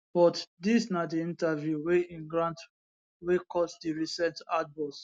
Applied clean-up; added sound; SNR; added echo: none; none; none; none.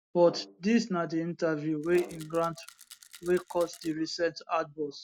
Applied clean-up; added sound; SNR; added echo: none; Brass instrument + Rattle; 20 dB; none.